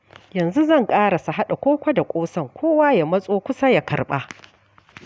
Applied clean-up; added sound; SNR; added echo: none; none; none; none.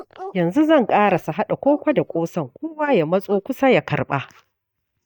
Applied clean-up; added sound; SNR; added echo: neural mask model DeepFilterNet 3.